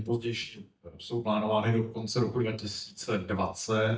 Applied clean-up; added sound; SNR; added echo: neural mask model DeepFilterNet 3.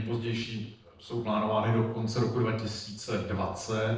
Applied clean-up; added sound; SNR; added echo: neural separator model SepFormer DNS4.